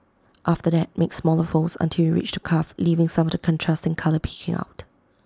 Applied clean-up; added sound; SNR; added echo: none; none; none; none.